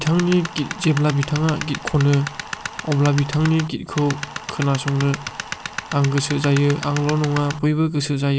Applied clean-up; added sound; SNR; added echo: none; Tools; 11 dB; none.